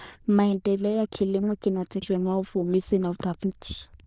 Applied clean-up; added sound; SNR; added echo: neural diffusion model UNIVERSE++.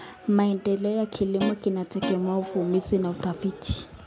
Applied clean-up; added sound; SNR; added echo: none; Guitar; 7 dB; none.